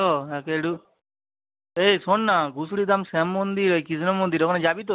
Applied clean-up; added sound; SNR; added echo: none; none; none; none.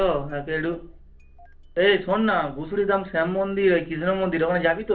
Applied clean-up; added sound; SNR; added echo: none; Engine starting; 19 dB; reverberation time 0.3 s.